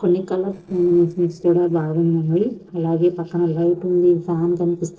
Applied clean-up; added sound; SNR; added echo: neural separator model SepFormer DNS4.